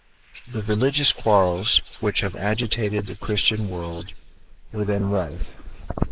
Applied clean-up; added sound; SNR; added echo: neural mask model Resemble Enhance denoiser.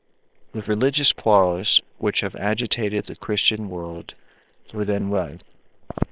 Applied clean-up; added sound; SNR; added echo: neural separator model SepFormer WHAM!.